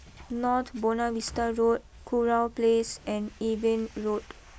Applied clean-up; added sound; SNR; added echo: none; none; none; none.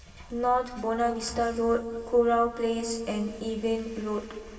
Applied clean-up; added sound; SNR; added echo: none; none; none; reverberation time 2.5 s.